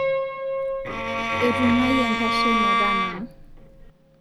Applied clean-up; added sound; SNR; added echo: none; Bowed string instrument + Piano; -3 dB; none.